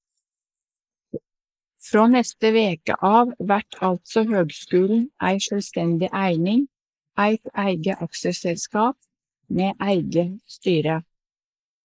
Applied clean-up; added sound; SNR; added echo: neural mask model Resemble Enhance denoiser.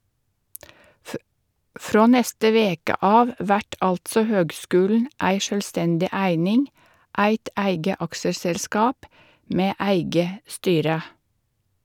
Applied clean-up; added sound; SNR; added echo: none; none; none; none.